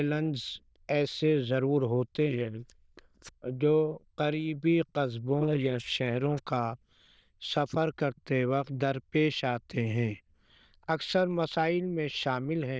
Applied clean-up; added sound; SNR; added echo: neural diffusion model UNIVERSE++.